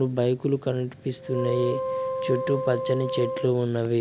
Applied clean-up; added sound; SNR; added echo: none; Wind instrument, woodwind instrument; 5 dB; none.